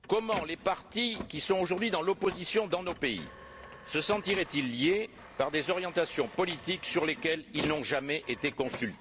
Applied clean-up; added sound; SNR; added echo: none; Printer; 14 dB; none.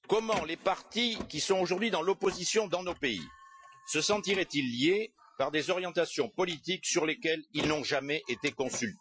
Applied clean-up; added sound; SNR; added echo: classical method Wiener filter.